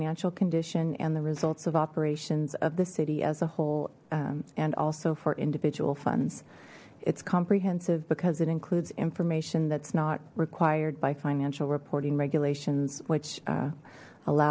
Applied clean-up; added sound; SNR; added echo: none; none; none; none.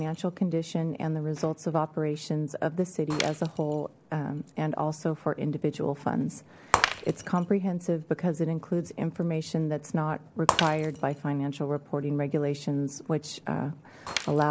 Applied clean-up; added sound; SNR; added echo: none; Shatter; 9 dB; none.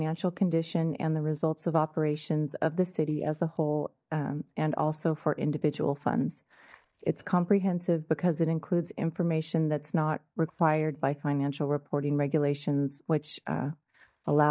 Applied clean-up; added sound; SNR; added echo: neural mask model DeepFilterNet 3.